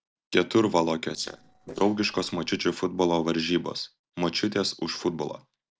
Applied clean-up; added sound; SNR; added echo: neural separator model SepFormer DNS4.